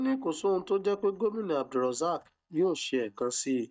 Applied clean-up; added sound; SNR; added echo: neural mask model DeepFilterNet 3.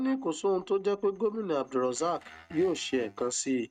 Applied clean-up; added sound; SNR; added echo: neural mask model RNNoise.